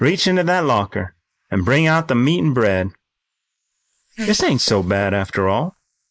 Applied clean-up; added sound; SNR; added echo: neural mask model Resemble Enhance denoiser.